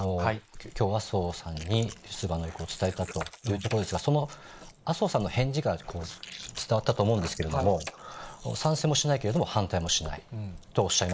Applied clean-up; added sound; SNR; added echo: neural mask model Resemble Enhance denoiser.